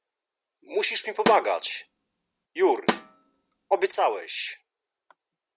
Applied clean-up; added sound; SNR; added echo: none; Snare drum; 5 dB; none.